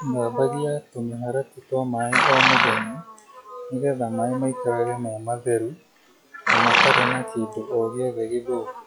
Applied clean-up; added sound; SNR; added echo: classical method log-MMSE.